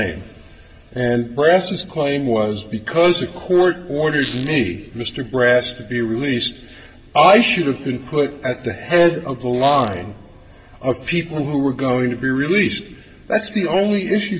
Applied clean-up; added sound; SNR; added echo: none; Squeak; 16 dB; reverberation time 2.2 s.